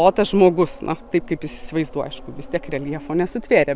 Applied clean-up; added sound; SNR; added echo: none; none; none; none.